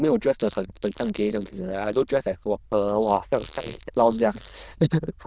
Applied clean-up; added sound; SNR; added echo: neural diffusion model UNIVERSE++.